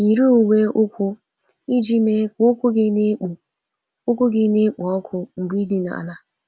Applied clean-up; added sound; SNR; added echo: none; none; none; none.